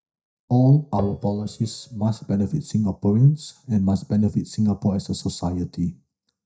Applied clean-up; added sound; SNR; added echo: neural mask model DeepFilterNet 3.